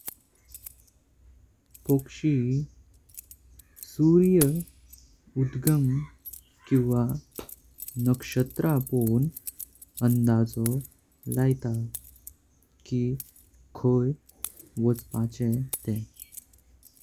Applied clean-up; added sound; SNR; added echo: none; Keys jangling; 14 dB; none.